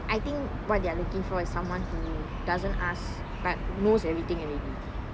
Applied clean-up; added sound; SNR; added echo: none; none; none; none.